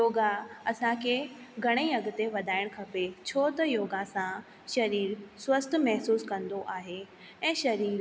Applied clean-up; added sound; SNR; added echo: none; none; none; none.